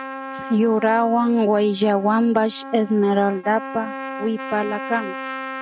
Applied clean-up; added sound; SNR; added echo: neural mask model RNNoise.